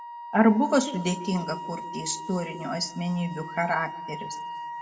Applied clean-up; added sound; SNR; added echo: none; Wind instrument, woodwind instrument; 11 dB; reverberation time 1.1 s.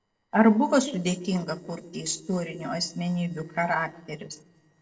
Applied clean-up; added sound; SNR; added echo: neural separator model SepFormer DNS4.